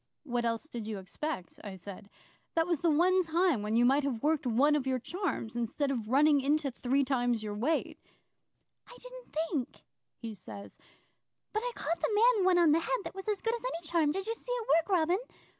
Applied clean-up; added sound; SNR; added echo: none; none; none; none.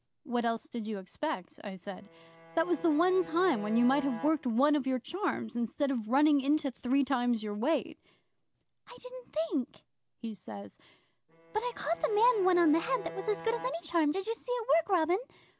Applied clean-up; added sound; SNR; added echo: none; Bowed string instrument; 16 dB; none.